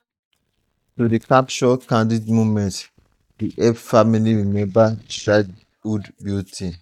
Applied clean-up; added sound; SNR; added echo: neural mask model DeepFilterNet 3.